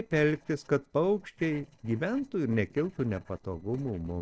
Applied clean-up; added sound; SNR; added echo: neural separator model SepFormer DNS4.